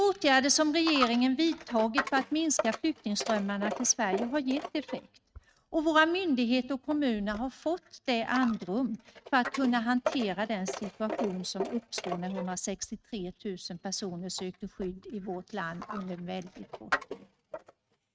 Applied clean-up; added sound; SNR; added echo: neural mask model RNNoise.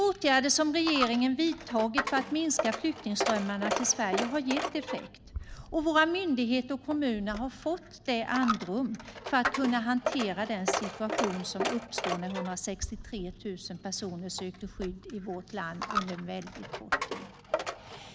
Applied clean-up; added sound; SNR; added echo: none; Coin (dropping); 6 dB; none.